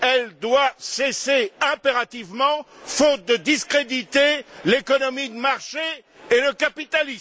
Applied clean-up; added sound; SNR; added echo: none; none; none; none.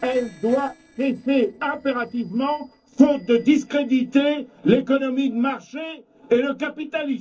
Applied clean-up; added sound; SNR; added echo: neural separator model SepFormer DNS4.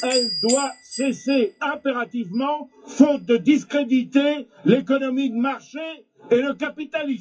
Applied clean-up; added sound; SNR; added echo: classical method WPE with log-MMSE.